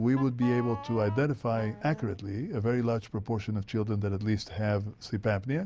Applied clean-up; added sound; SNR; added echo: none; Wind instrument, woodwind instrument; 14 dB; none.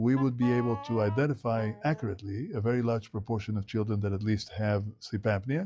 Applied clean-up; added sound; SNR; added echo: classical method log-MMSE.